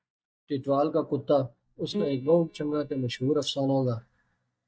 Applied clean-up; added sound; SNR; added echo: neural mask model DeepFilterNet 3.